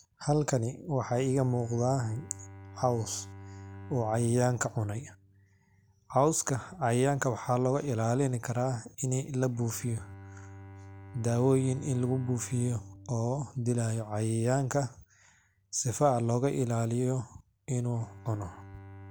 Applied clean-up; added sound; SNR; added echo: none; Bowed string instrument; 19 dB; none.